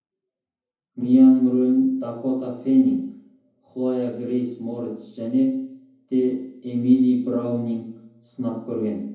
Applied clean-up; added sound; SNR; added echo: none; none; none; reverberation time 0.7 s.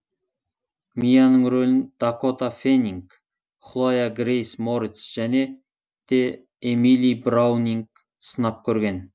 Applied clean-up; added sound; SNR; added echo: none; none; none; none.